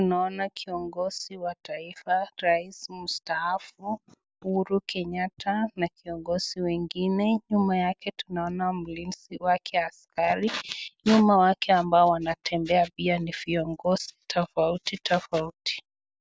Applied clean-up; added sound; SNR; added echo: none; none; none; none.